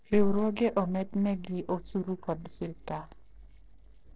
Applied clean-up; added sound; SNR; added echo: neural separator model SepFormer DNS4.